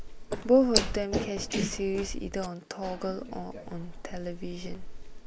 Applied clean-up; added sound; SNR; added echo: neural mask model Resemble Enhance denoiser.